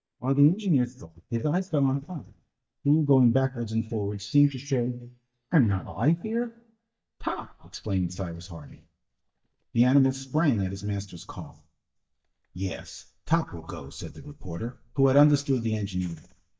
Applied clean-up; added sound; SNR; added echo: neural mask model DeepFilterNet 3.